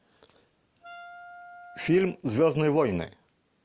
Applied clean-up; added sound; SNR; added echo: none; Wind instrument, woodwind instrument; 19 dB; none.